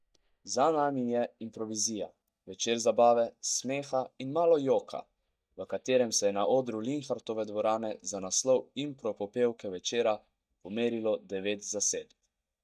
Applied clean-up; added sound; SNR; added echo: neural mask model DeepFilterNet 3.